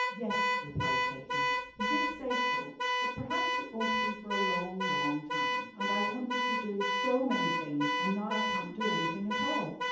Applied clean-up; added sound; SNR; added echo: none; Alarm / Car; -4 dB; reverberation time 0.8 s.